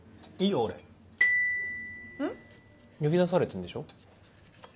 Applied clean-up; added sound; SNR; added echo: none; Glockenspiel; 1 dB; none.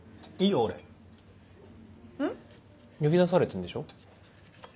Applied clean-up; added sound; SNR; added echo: none; none; none; none.